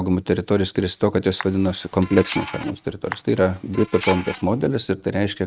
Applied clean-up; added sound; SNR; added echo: neural mask model RNNoise.